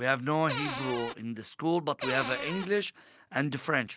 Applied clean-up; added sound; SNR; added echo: none; Cupboard open or close; 6 dB; none.